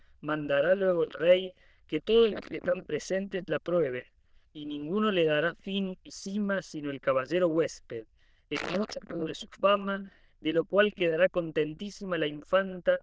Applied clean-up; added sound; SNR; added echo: neural diffusion model UNIVERSE++.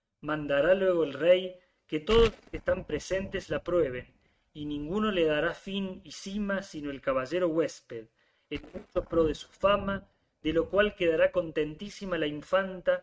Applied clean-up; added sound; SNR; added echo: neural mask model RNNoise.